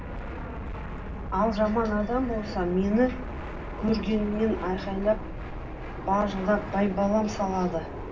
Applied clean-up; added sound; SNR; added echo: none; Fixed-wing aircraft, airplane; 7 dB; reverberation time 0.4 s.